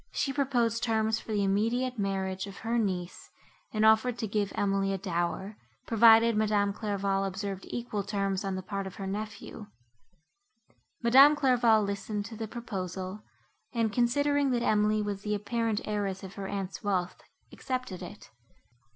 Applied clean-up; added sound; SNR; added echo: none; none; none; none.